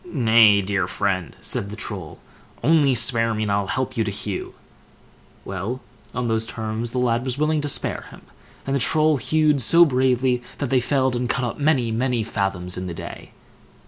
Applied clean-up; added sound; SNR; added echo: none; none; none; none.